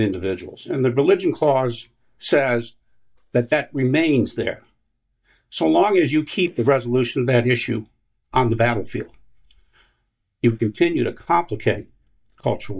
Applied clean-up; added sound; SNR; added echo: neural mask model DeepFilterNet 3.